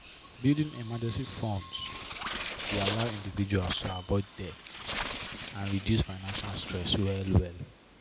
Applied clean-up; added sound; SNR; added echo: none; Bird; 5 dB; none.